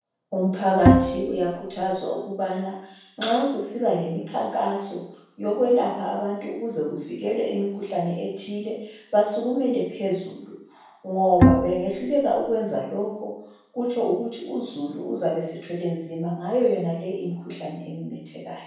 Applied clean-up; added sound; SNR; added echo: none; Bowed string instrument; -4 dB; reverberation time 0.7 s.